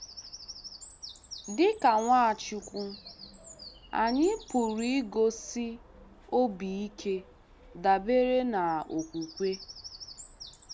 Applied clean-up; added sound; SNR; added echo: none; Bird vocalization, bird call, bird song; 17 dB; none.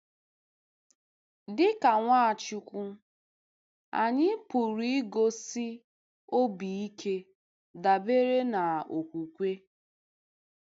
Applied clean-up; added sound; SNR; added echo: none; none; none; none.